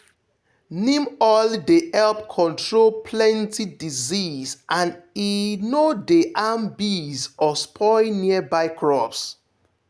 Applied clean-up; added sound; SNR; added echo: none; none; none; none.